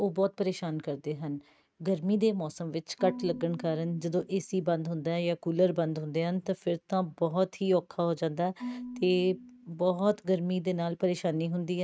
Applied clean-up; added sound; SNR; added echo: neural mask model RNNoise.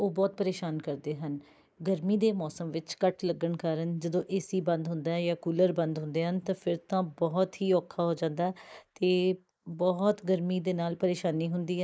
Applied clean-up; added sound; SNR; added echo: neural mask model Resemble Enhance denoiser.